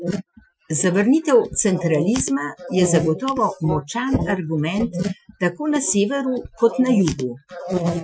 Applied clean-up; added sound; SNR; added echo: classical method Wiener filter.